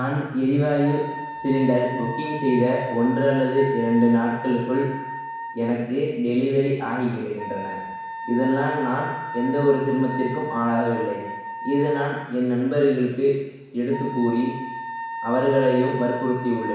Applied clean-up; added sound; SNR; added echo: none; Wind instrument, woodwind instrument; 11 dB; reverberation time 1.1 s.